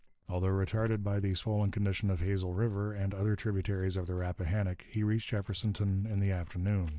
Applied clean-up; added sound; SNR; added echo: neural separator model SepFormer DNS4.